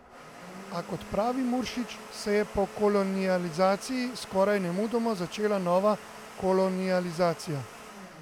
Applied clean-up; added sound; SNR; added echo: none; Domestic sounds, home sounds; 16 dB; none.